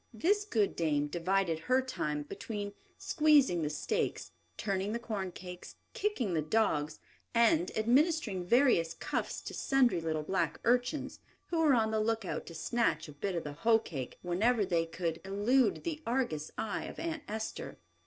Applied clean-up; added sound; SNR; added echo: neural separator model SepFormer DNS4.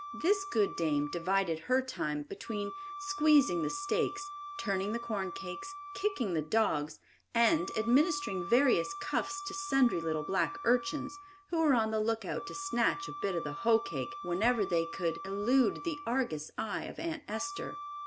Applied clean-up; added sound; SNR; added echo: none; Wind instrument, woodwind instrument; 11 dB; none.